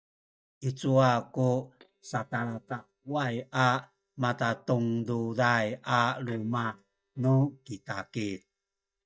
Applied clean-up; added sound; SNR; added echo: neural mask model DeepFilterNet 3.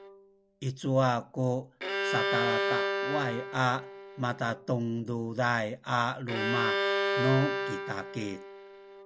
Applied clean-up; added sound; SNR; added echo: none; Bowed string instrument; 2 dB; none.